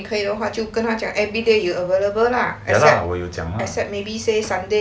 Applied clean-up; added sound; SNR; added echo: none; none; none; none.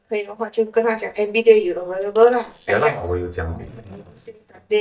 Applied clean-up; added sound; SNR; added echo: neural mask model DeepFilterNet 3.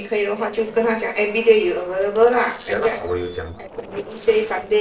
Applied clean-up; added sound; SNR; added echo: neural separator model SepFormer DNS4.